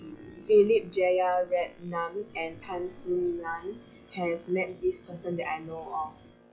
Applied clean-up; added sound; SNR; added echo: classical method log-MMSE.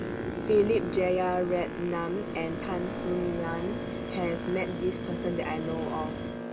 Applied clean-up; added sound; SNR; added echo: none; Boat, Water vehicle + Fire; 4 dB; none.